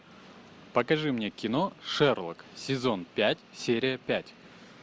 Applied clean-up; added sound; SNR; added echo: none; none; none; none.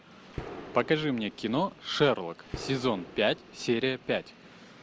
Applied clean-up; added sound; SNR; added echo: none; Gunshot, gunfire; 15 dB; none.